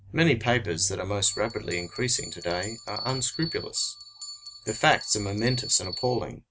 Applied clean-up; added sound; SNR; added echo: none; Bell; 11 dB; none.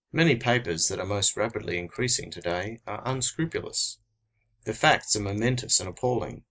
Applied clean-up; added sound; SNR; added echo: neural mask model Resemble Enhance denoiser.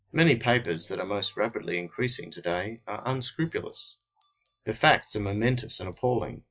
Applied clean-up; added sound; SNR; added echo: classical method log-MMSE.